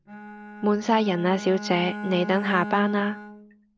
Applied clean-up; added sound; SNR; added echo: none; Bowed string instrument; 11 dB; none.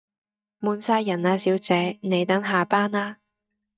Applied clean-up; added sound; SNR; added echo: neural mask model DeepFilterNet 3.